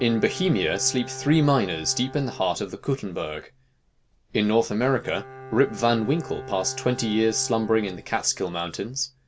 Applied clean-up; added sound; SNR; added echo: none; Bowed string instrument; 17 dB; none.